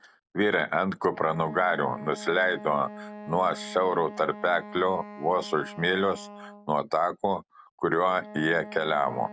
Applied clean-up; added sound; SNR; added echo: none; Wind instrument, woodwind instrument; 16 dB; none.